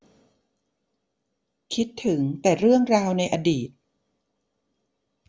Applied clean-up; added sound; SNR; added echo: none; none; none; none.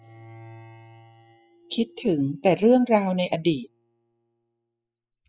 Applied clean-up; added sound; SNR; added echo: classical method spectral subtraction.